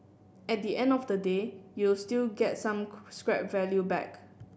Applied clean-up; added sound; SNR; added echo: none; none; none; none.